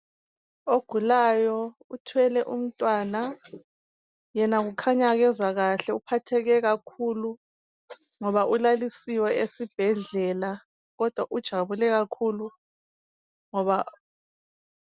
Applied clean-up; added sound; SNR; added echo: none; none; none; none.